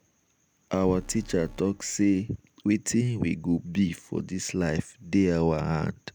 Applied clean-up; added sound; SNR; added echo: none; Alarm; 19 dB; none.